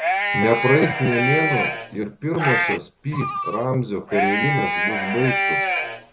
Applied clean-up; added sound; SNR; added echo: none; Livestock, farm animals, working animals; 0 dB; none.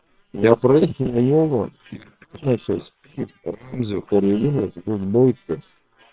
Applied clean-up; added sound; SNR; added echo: neural separator model SepFormer WHAM!.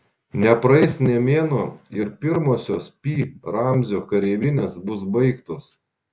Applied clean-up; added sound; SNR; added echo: none; none; none; none.